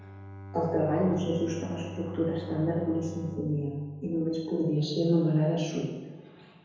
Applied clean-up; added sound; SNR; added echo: none; Bowed string instrument; 15 dB; reverberation time 1.2 s.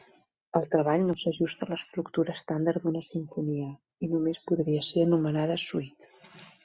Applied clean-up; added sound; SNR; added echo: none; none; none; none.